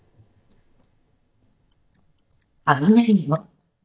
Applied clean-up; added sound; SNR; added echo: neural mask model DeepFilterNet 3.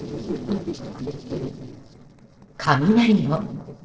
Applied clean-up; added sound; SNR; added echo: neural separator model SepFormer DNS4.